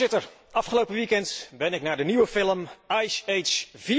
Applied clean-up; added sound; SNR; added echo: none; none; none; none.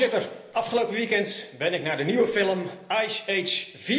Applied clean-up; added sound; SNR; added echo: none; none; none; reverberation time 0.8 s.